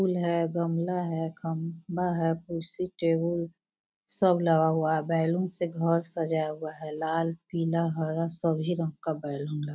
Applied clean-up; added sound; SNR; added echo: none; none; none; none.